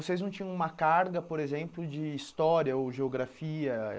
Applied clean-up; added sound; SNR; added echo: neural mask model Resemble Enhance denoiser.